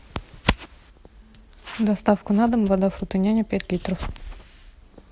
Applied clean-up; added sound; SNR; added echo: none; none; none; none.